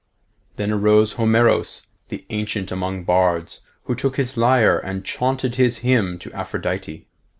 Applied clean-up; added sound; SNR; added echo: none; none; none; none.